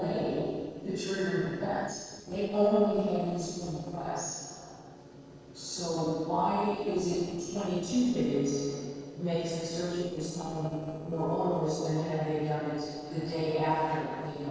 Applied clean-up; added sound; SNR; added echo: neural separator model SepFormer DNS4.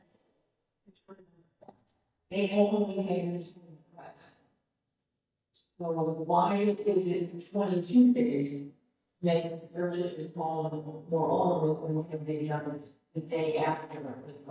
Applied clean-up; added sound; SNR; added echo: neural mask model DeepFilterNet 3.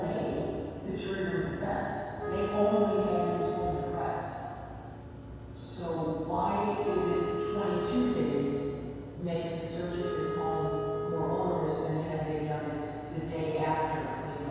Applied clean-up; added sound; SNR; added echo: none; Wind instrument, woodwind instrument; 4 dB; reverberation time 2.2 s.